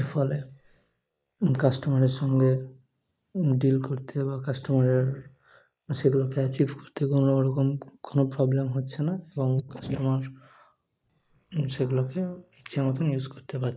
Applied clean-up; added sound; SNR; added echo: neural mask model Resemble Enhance denoiser.